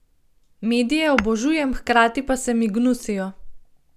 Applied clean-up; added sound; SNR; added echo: none; Tap / Hammer; 14 dB; none.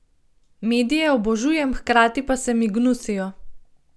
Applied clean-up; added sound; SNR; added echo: none; none; none; none.